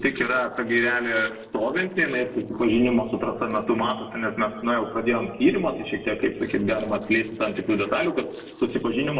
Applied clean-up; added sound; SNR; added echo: neural separator model SepFormer DNS4.